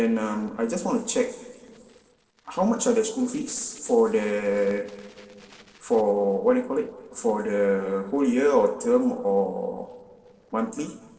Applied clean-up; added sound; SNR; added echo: neural separator model SepFormer DNS4.